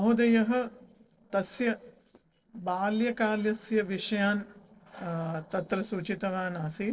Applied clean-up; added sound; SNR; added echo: neural separator model SepFormer DNS4.